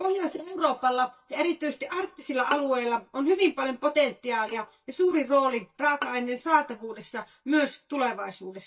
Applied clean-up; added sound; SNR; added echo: neural mask model DeepFilterNet 3.